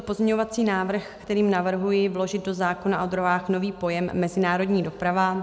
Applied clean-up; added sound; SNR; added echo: none; none; none; none.